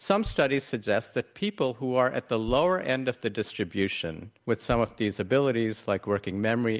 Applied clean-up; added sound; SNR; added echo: none; Bass drum; 20 dB; none.